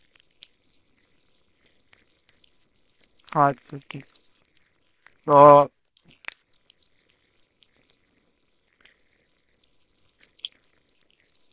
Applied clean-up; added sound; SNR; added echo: neural separator model SepFormer WHAMR!.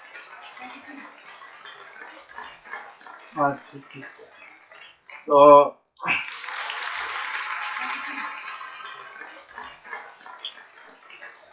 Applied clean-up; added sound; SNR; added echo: classical method WPE with log-MMSE.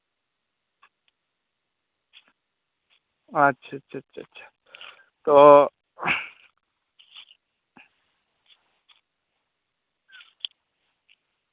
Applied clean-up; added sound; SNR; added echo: none; none; none; none.